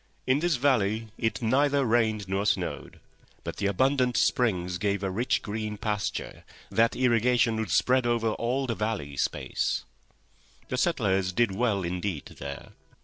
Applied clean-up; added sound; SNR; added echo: neural separator model SepFormer DNS4.